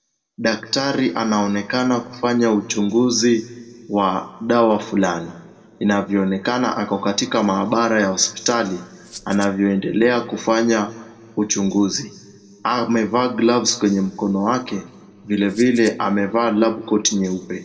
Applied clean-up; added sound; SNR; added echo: none; Rattle (instrument); 19 dB; reverberation time 1.4 s.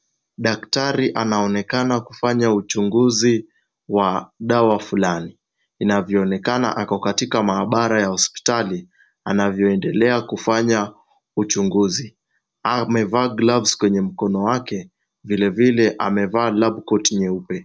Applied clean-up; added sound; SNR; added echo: none; none; none; none.